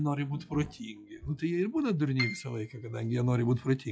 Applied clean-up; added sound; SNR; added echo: classical method log-MMSE.